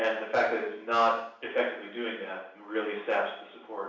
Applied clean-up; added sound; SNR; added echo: none; none; none; reverberation time 0.7 s.